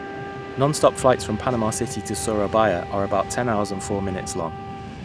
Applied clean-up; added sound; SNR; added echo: none; Wind instrument, woodwind instrument + Train; 9 dB; none.